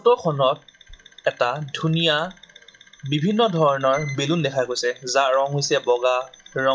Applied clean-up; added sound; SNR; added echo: classical method WPE with log-MMSE.